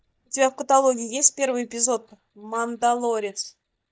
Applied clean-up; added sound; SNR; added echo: neural mask model DeepFilterNet 3.